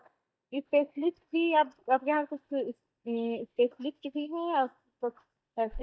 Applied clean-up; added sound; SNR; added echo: neural mask model DeepFilterNet 3.